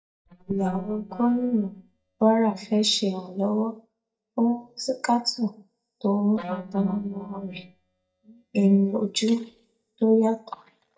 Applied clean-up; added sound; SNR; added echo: neural mask model DeepFilterNet 3.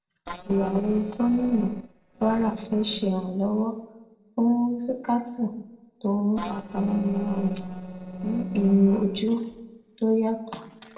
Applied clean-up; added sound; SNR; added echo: neural separator model SepFormer DNS4.